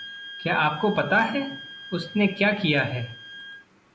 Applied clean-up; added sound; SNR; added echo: none; Wind instrument, woodwind instrument; 15 dB; none.